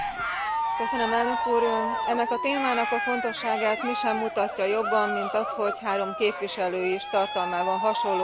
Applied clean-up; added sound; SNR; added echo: none; Cheering; 2 dB; none.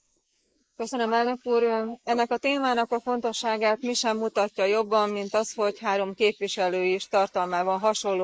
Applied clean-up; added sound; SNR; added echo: neural mask model Resemble Enhance denoiser.